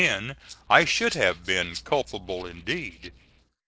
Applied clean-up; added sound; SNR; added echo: neural separator model SepFormer DNS4.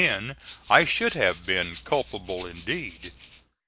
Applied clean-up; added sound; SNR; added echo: none; Rattle (instrument); 14 dB; none.